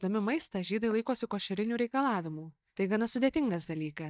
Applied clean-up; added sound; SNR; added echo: neural mask model DeepFilterNet 3.